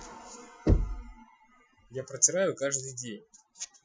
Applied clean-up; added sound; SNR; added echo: classical method Wiener filter.